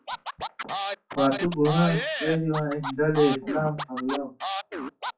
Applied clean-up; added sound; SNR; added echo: classical method WPE with log-MMSE.